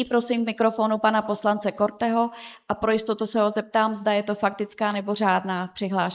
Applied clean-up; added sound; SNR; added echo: neural mask model Resemble Enhance denoiser.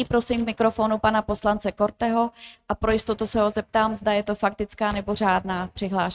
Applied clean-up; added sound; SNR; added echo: neural mask model RNNoise.